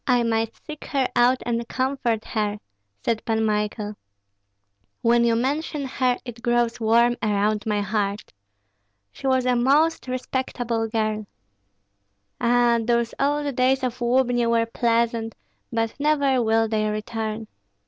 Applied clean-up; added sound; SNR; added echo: none; none; none; none.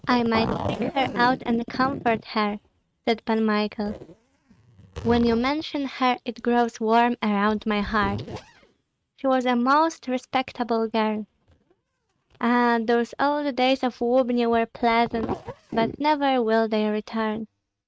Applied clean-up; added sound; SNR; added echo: neural mask model RNNoise.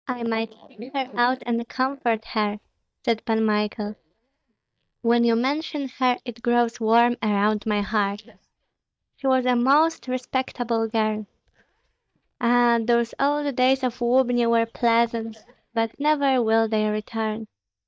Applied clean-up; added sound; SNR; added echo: neural mask model DeepFilterNet 3.